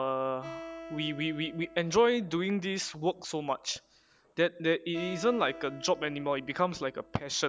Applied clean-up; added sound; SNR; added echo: none; Acoustic guitar; 17 dB; none.